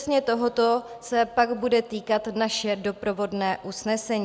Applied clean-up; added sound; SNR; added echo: none; none; none; none.